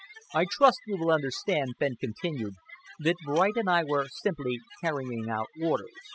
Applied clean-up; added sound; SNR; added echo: classical method spectral subtraction.